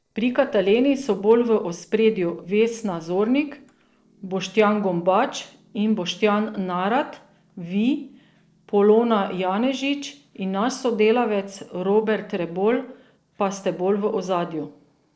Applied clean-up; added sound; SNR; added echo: neural separator model SepFormer DNS4.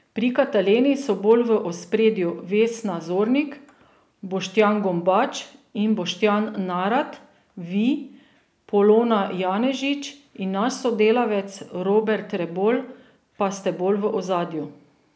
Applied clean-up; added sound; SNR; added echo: none; none; none; none.